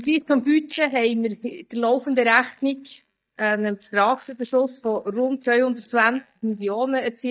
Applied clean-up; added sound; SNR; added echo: neural mask model DeepFilterNet 3.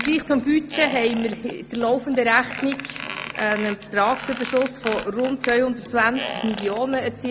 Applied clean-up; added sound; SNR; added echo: none; Squeak; 11 dB; none.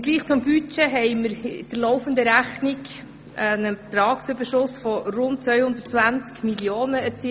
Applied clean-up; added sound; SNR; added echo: none; none; none; none.